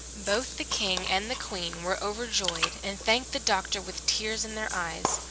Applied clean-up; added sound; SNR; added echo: none; Bathtub (filling or washing) / Water; 7 dB; none.